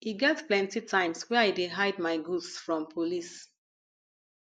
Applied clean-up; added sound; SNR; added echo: neural mask model Resemble Enhance denoiser.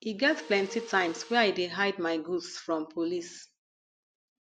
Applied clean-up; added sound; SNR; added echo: none; Mechanisms; 19 dB; none.